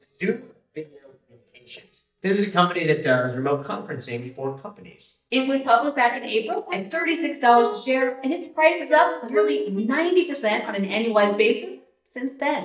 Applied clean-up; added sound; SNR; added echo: neural mask model DeepFilterNet 3.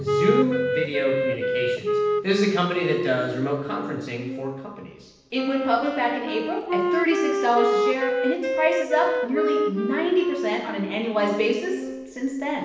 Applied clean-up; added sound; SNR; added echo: none; Wind instrument, woodwind instrument; 1 dB; reverberation time 0.9 s.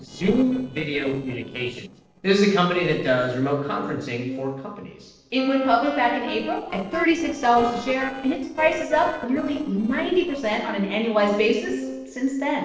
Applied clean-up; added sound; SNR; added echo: neural separator model SepFormer DNS4.